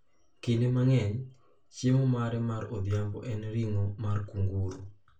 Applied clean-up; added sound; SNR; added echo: none; none; none; reverberation time 0.3 s.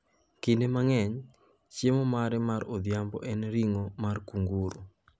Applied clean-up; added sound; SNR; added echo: none; none; none; none.